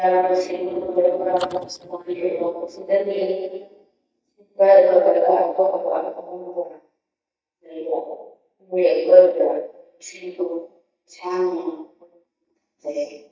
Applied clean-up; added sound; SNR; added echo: neural mask model DeepFilterNet 3.